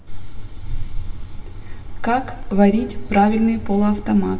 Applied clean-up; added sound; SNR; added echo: none; Drip; 16 dB; reverberation time 1.7 s.